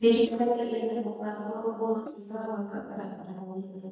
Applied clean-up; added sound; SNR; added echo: neural mask model DeepFilterNet 3.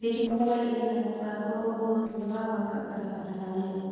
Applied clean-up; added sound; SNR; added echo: neural separator model SepFormer DNS4.